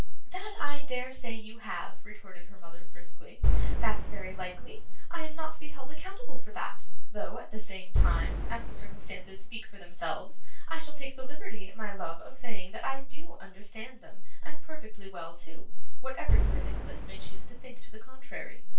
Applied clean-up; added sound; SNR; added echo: none; Boom; 10 dB; reverberation time 0.2 s.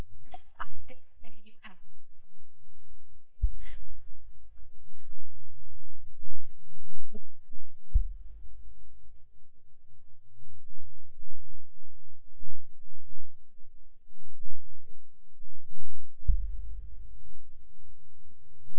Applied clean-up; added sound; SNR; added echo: neural mask model DeepFilterNet 3.